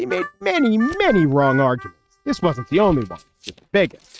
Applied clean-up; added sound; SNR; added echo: neural mask model RNNoise.